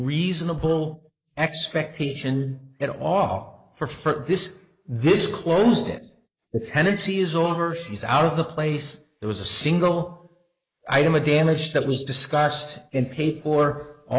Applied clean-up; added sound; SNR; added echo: neural mask model Resemble Enhance denoiser.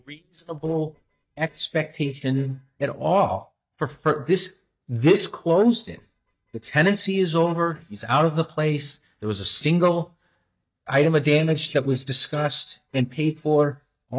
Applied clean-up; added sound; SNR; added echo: neural mask model DeepFilterNet 3.